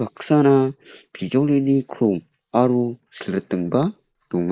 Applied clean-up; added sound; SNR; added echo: neural mask model Resemble Enhance denoiser.